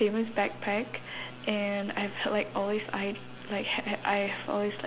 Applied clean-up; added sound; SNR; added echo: none; none; none; none.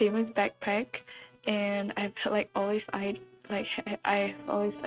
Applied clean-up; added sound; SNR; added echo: neural mask model RNNoise.